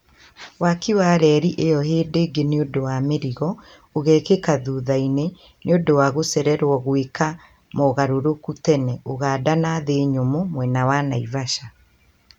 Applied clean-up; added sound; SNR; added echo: none; none; none; none.